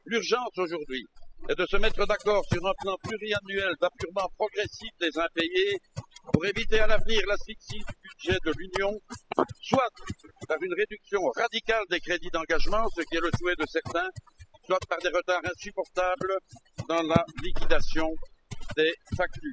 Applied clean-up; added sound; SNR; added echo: classical method spectral subtraction.